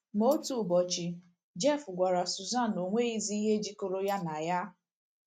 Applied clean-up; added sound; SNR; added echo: neural mask model RNNoise.